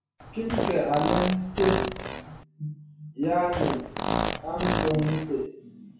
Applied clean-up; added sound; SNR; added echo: none; Fart; 1 dB; reverberation time 0.6 s.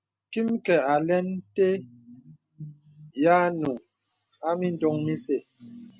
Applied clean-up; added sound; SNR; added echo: none; none; none; none.